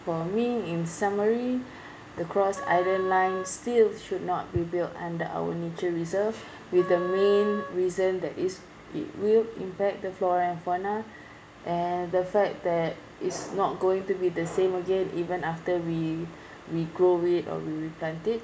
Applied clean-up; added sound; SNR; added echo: none; Wind instrument, woodwind instrument; 11 dB; none.